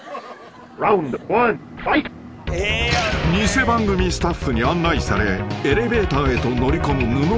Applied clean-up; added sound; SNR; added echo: none; none; none; none.